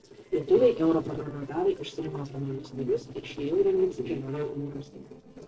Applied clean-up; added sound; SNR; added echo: neural separator model SepFormer DNS4.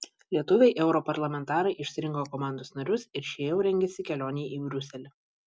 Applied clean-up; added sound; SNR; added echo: none; none; none; none.